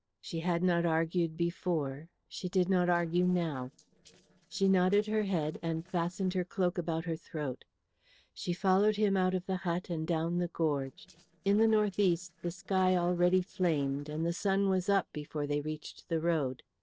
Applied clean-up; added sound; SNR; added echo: neural separator model SepFormer DNS4.